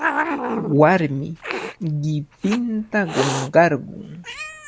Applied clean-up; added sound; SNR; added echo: none; Hiss; 7 dB; none.